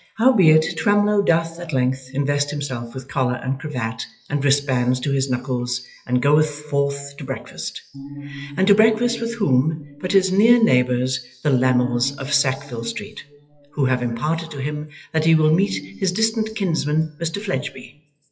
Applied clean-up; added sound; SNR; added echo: classical method WPE with log-MMSE.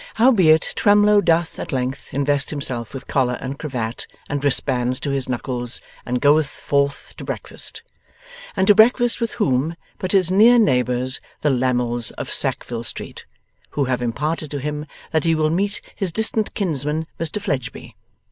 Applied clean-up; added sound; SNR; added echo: none; none; none; none.